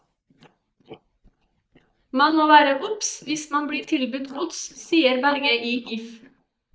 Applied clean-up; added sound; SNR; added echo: neural mask model DeepFilterNet 3.